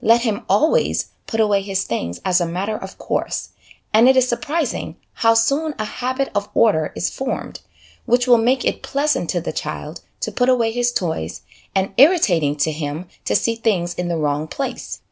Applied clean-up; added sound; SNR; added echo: none; none; none; none.